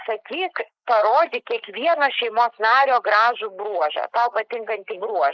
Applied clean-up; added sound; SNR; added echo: neural mask model Resemble Enhance denoiser.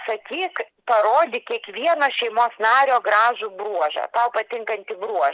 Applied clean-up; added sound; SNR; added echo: none; none; none; none.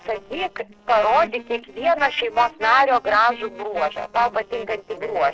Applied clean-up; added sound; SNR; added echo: neural separator model SepFormer DNS4.